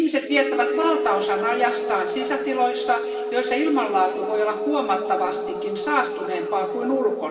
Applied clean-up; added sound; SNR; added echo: none; Wind instrument, woodwind instrument; 4 dB; reverberation time 2.9 s.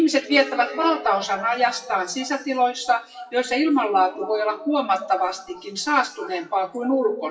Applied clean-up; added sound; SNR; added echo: classical method WPE with log-MMSE.